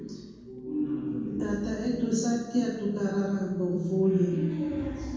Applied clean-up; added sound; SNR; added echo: none; Crowd; 19 dB; reverberation time 1.1 s.